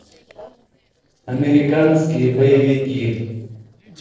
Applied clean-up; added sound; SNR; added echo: neural separator model SepFormer DNS4.